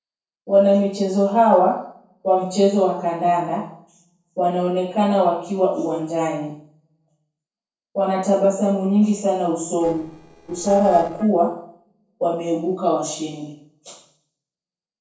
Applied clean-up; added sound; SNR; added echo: neural separator model SepFormer DNS4.